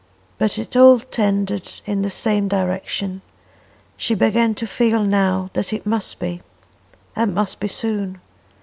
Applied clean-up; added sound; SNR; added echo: none; none; none; none.